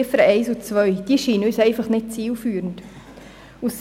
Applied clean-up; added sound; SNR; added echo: none; none; none; none.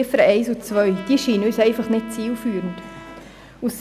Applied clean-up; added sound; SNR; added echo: none; Trumpet; 19 dB; none.